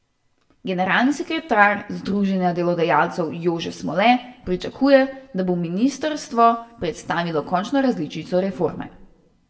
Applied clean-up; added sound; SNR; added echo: none; none; none; reverberation time 0.5 s.